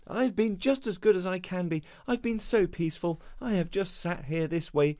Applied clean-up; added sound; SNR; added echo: none; none; none; none.